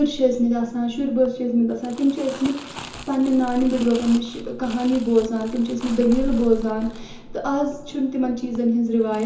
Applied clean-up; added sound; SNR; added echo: none; Crumpling, crinkling; 14 dB; reverberation time 0.7 s.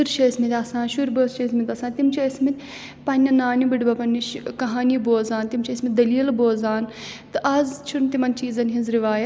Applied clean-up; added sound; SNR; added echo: none; none; none; none.